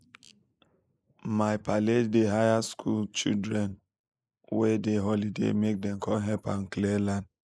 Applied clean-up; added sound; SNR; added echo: neural mask model Resemble Enhance denoiser.